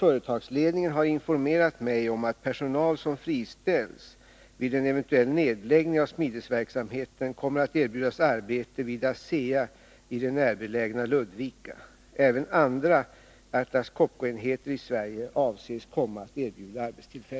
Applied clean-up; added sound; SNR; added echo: none; none; none; none.